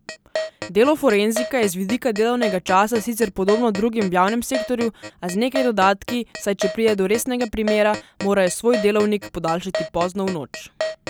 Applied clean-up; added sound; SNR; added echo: none; Keyboard (musical); 10 dB; none.